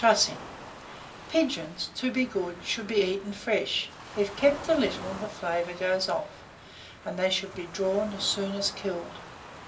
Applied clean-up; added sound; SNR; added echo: none; Waves, surf; 14 dB; reverberation time 0.3 s.